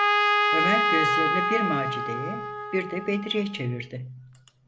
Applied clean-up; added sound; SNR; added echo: none; Trumpet; -4 dB; none.